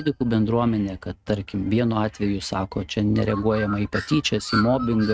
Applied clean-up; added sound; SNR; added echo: neural mask model RNNoise.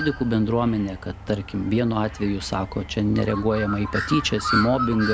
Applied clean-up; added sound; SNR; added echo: none; Bird; 8 dB; none.